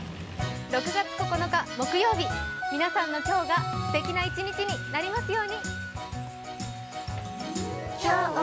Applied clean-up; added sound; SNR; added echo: none; none; none; none.